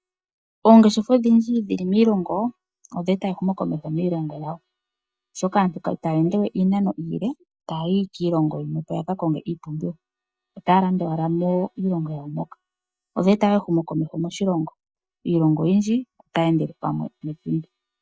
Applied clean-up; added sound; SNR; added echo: neural mask model DeepFilterNet 3.